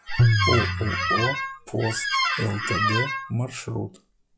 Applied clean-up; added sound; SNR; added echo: classical method log-MMSE.